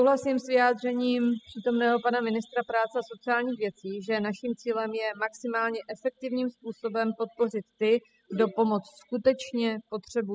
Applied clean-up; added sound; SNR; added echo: classical method spectral subtraction.